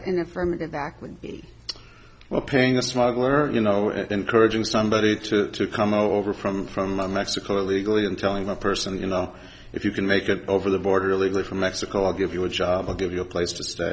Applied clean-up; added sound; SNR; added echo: none; none; none; none.